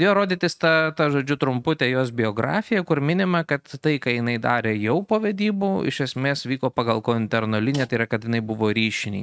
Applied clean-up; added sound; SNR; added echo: neural mask model RNNoise.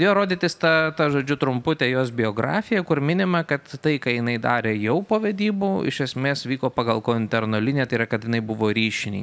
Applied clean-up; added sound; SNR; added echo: none; none; none; none.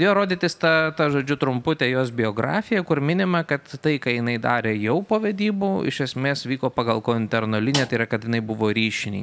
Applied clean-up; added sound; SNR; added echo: none; Snare drum; 11 dB; none.